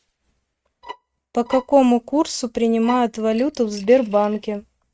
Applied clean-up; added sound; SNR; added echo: neural mask model RNNoise.